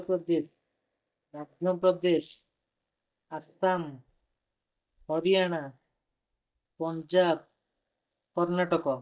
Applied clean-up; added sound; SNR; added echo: neural mask model DeepFilterNet 3.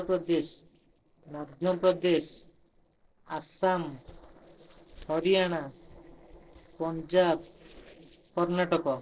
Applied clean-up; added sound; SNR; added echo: neural separator model SepFormer DNS4.